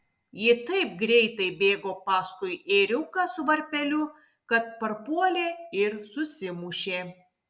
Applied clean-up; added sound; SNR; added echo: none; none; none; none.